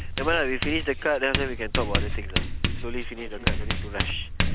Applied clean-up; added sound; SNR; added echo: none; Writing; -2 dB; none.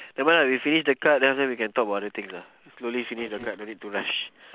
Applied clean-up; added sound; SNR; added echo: none; none; none; none.